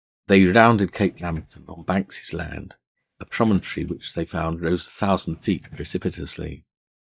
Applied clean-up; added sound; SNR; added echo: neural mask model DeepFilterNet 3.